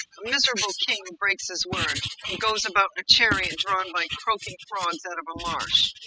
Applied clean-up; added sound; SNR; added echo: classical method spectral subtraction.